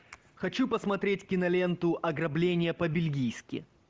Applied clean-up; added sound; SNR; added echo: none; none; none; none.